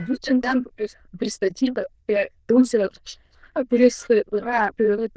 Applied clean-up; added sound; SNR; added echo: neural diffusion model UNIVERSE++.